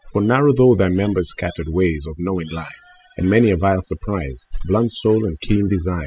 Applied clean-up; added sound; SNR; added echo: classical method spectral subtraction.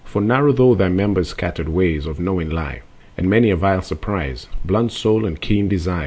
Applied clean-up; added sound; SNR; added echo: none; none; none; none.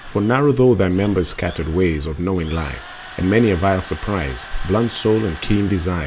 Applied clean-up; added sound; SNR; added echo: none; Drill; 18 dB; none.